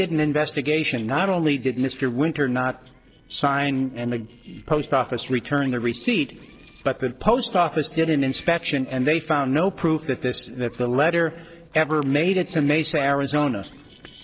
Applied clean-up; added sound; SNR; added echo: neural separator model SepFormer DNS4.